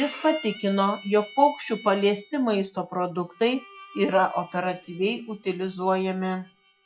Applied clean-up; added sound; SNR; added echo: classical method log-MMSE.